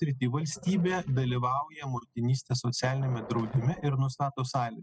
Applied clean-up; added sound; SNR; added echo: classical method spectral subtraction.